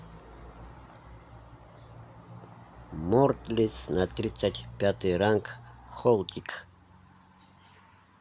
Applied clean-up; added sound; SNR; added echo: none; none; none; none.